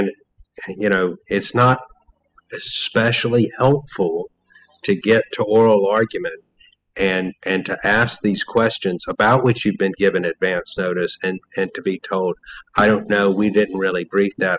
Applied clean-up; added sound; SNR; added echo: classical method spectral subtraction.